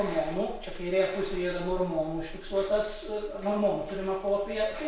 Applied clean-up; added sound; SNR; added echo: none; none; none; none.